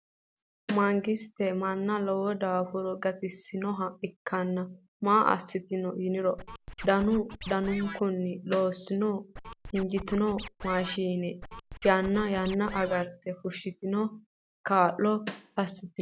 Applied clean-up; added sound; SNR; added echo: none; Scratching (performance technique) + Snare drum; 12 dB; none.